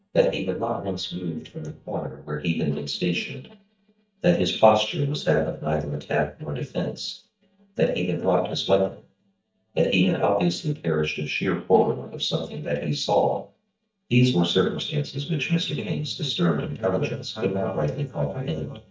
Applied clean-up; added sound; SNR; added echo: neural mask model DeepFilterNet 3.